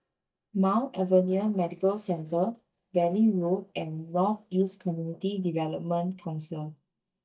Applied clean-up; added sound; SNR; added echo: neural mask model DeepFilterNet 3.